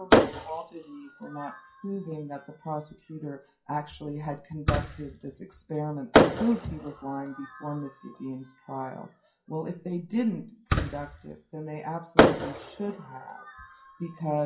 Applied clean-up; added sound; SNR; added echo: classical method WPE with log-MMSE.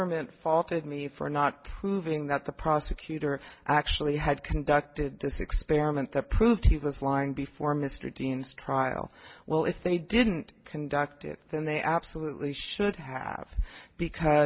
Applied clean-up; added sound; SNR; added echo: none; none; none; none.